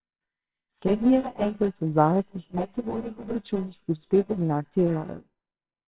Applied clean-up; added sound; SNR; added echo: neural separator model SepFormer WHAMR!.